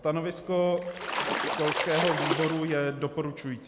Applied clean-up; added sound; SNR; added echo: none; Splash, splatter; 2 dB; none.